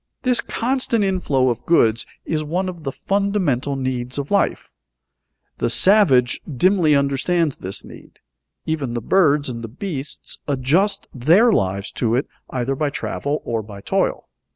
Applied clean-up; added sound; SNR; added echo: none; none; none; none.